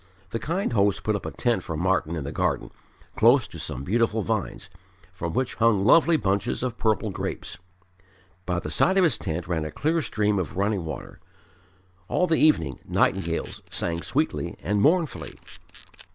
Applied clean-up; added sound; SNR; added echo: none; Camera; 15 dB; none.